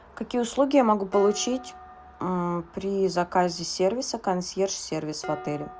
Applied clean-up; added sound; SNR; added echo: none; Dishes, pots, and pans; 19 dB; none.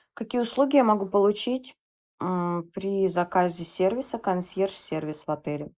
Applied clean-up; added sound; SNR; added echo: neural mask model Resemble Enhance denoiser.